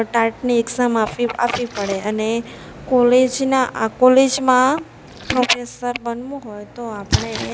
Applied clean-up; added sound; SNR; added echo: none; Splash, splatter; 14 dB; none.